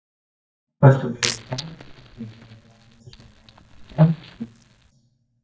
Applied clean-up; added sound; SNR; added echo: neural mask model DeepFilterNet 3.